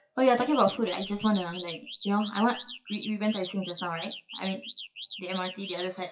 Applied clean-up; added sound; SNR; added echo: classical method WPE with log-MMSE.